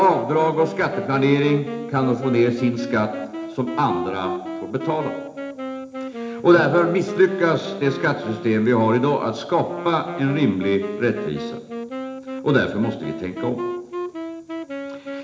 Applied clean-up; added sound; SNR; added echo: none; Wind instrument, woodwind instrument; 10 dB; reverberation time 0.8 s.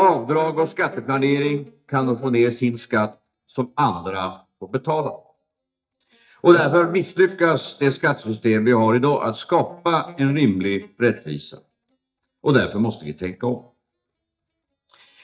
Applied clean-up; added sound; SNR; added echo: neural mask model DeepFilterNet 3.